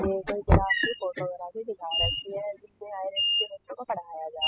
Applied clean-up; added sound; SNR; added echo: classical method spectral subtraction.